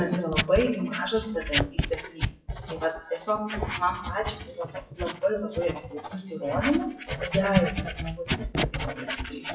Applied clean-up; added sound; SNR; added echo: classical method WPE with log-MMSE.